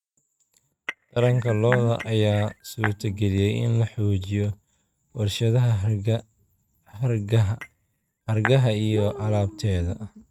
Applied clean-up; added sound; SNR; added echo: neural mask model RNNoise.